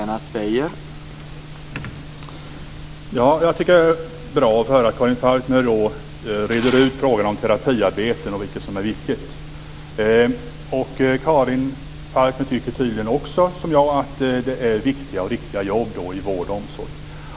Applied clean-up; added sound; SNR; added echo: none; none; none; none.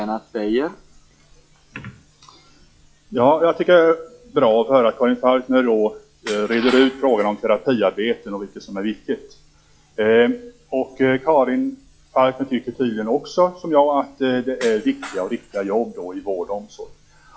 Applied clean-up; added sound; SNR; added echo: classical method log-MMSE.